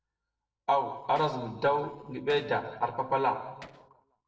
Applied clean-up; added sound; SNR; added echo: neural separator model SepFormer DNS4.